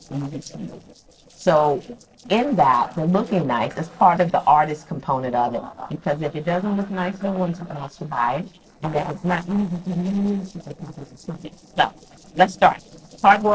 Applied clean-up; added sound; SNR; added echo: neural separator model SepFormer DNS4.